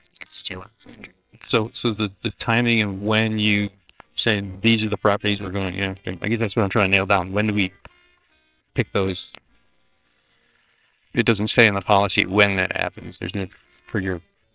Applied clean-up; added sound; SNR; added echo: neural separator model SepFormer WHAMR!.